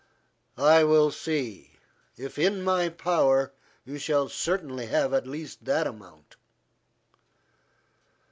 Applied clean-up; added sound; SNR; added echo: none; none; none; none.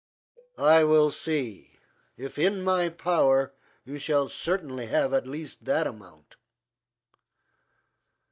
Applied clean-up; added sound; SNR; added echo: neural mask model DeepFilterNet 3.